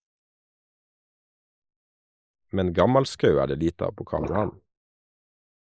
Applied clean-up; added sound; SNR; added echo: neural mask model Resemble Enhance denoiser.